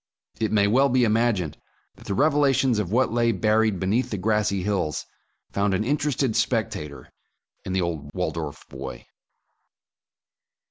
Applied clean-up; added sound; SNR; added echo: none; none; none; none.